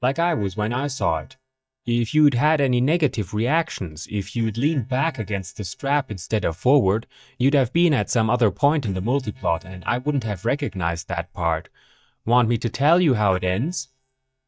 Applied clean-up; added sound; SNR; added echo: neural mask model DeepFilterNet 3.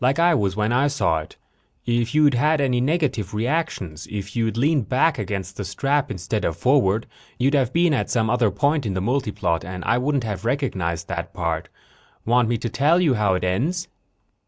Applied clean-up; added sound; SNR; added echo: none; none; none; none.